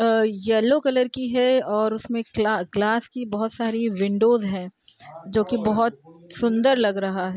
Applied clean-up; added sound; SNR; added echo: none; none; none; none.